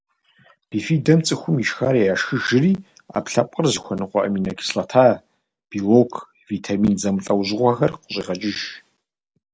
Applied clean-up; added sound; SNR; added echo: none; none; none; none.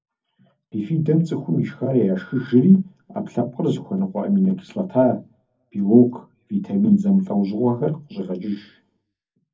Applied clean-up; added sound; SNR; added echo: none; none; none; reverberation time 0.3 s.